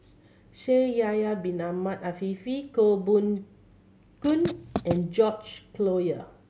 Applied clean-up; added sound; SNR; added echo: none; Writing; 7 dB; none.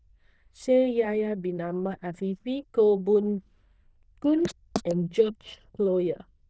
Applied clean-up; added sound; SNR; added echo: neural diffusion model UNIVERSE++.